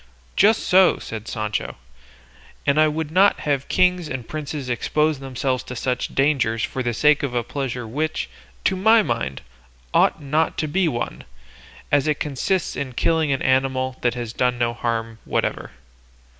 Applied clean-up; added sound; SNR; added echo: none; none; none; none.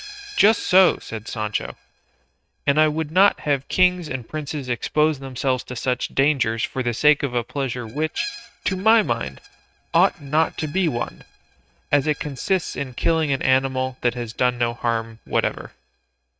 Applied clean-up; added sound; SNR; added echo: neural mask model RNNoise.